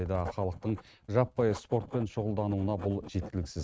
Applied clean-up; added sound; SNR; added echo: neural mask model RNNoise.